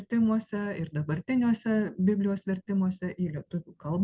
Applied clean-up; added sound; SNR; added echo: none; none; none; none.